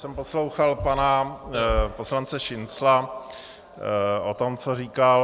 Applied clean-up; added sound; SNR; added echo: none; none; none; none.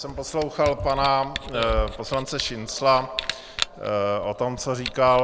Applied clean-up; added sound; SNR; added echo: none; Camera; 12 dB; none.